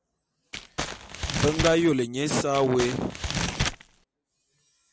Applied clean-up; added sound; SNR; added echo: none; Crumpling, crinkling; 3 dB; none.